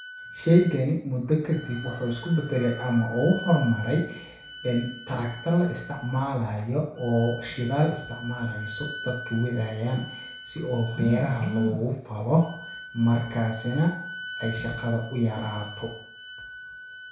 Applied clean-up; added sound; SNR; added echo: none; Wind instrument, woodwind instrument; 14 dB; reverberation time 0.6 s.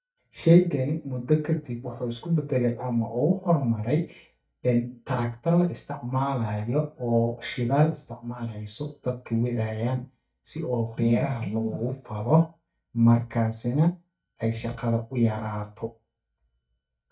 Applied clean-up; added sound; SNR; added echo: neural mask model DeepFilterNet 3.